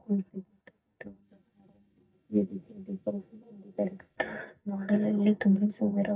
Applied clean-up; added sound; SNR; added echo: neural mask model DeepFilterNet 3.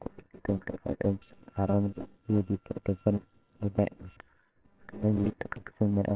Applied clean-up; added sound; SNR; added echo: neural separator model SepFormer WHAMR!.